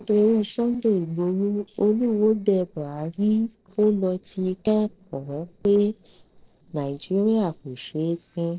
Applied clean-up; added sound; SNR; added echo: neural separator model SepFormer DNS4.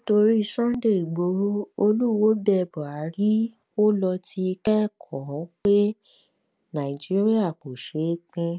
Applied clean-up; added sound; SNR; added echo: none; none; none; none.